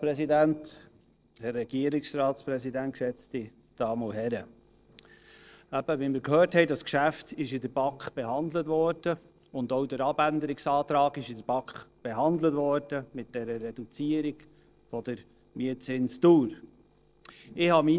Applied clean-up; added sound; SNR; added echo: neural separator model SepFormer DNS4.